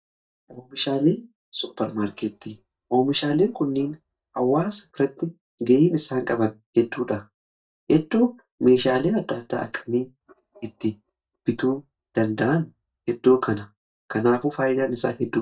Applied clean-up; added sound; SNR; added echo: neural mask model DeepFilterNet 3.